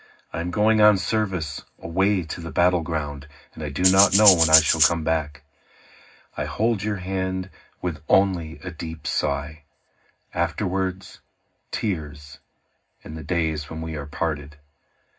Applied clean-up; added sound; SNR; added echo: none; Rattle (instrument); -5 dB; reverberation time 0.4 s.